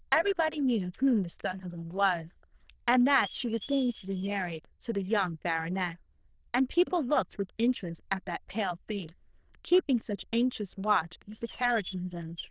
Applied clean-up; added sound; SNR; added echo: neural diffusion model UNIVERSE++.